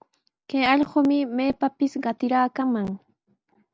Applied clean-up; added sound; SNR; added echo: none; none; none; none.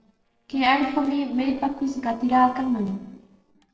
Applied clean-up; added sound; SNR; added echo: neural separator model SepFormer DNS4.